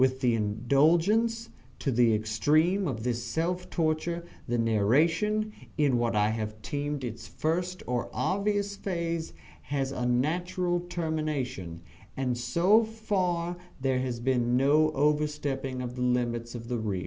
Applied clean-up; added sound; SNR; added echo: none; none; none; none.